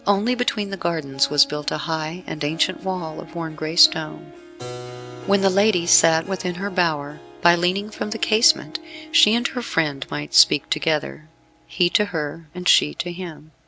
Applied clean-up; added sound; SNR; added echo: none; Harp + Keyboard (musical); 18 dB; none.